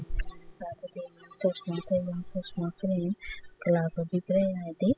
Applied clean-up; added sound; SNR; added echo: classical method spectral subtraction.